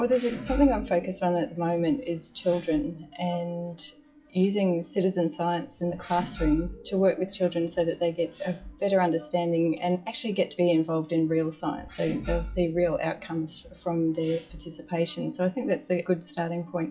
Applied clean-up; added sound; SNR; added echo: classical method WPE with log-MMSE.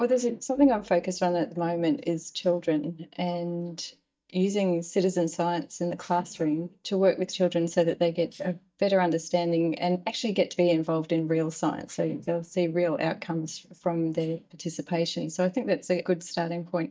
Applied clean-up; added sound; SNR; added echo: neural mask model DeepFilterNet 3.